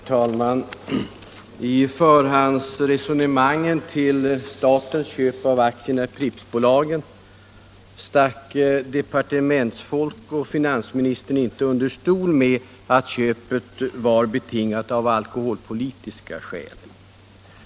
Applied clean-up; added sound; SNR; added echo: none; none; none; none.